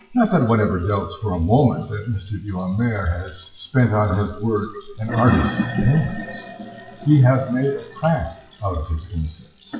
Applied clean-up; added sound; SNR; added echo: classical method WPE with log-MMSE.